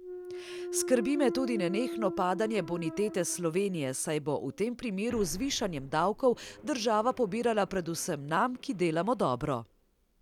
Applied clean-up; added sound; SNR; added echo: none; Thump, thud; 11 dB; none.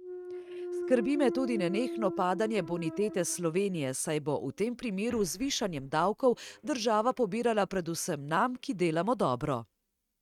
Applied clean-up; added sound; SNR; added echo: neural mask model RNNoise.